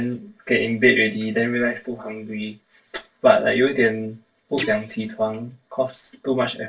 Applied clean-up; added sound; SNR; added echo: neural separator model SepFormer DNS4.